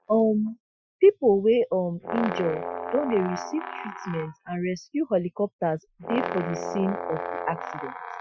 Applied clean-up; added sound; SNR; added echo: classical method Wiener filter.